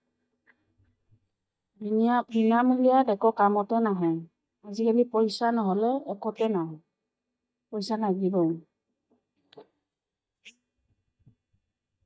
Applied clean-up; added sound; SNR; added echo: neural mask model DeepFilterNet 3.